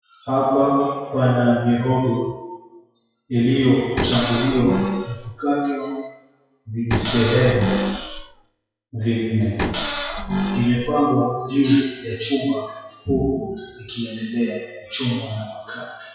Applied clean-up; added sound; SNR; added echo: classical method WPE with log-MMSE.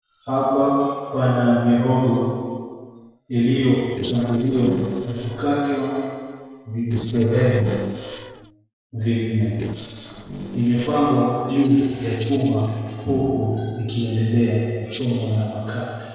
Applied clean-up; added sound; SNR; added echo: neural separator model SepFormer DNS4.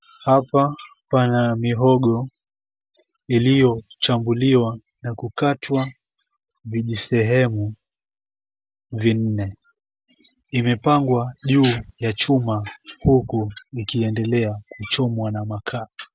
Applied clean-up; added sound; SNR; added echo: none; none; none; none.